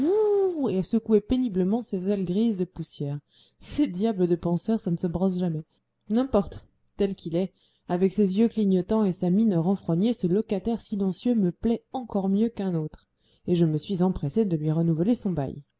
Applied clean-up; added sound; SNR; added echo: none; none; none; none.